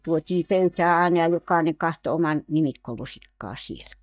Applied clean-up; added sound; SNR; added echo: neural mask model DeepFilterNet 3.